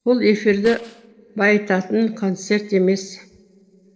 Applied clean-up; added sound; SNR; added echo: neural separator model SepFormer DNS4.